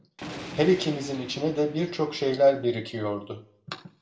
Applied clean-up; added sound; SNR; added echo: none; Thunder; 15 dB; reverberation time 0.3 s.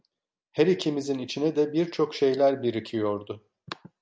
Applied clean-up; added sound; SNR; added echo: none; none; none; none.